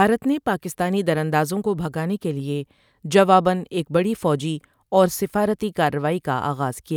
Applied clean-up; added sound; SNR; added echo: none; none; none; none.